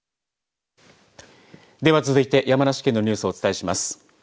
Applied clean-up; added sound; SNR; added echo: none; none; none; none.